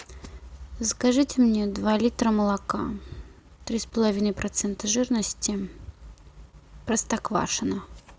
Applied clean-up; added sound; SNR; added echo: none; none; none; none.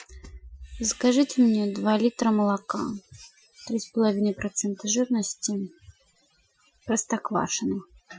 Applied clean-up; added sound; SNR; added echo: classical method Wiener filter.